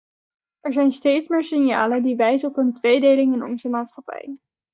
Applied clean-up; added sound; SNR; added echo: neural mask model DeepFilterNet 3.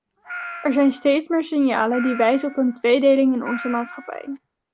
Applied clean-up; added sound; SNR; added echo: none; Meow; 16 dB; none.